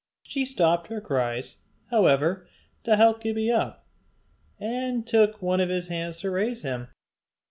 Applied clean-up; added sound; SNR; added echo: none; none; none; none.